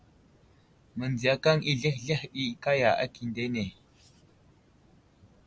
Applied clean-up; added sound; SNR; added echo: none; none; none; none.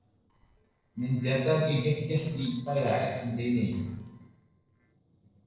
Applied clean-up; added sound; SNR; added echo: neural separator model SepFormer DNS4.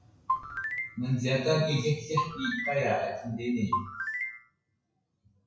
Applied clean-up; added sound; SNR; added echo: classical method WPE with log-MMSE.